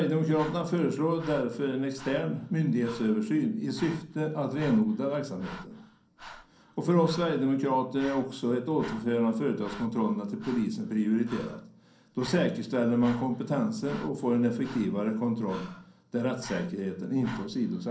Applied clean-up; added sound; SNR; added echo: none; Breathing; 20 dB; reverberation time 0.6 s.